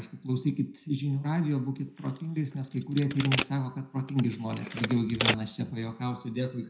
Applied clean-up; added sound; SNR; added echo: none; Telephone; 6 dB; reverberation time 0.4 s.